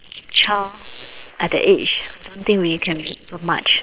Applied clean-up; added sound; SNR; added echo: neural separator model SepFormer WHAM!.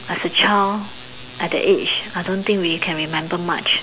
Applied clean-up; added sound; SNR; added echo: none; none; none; none.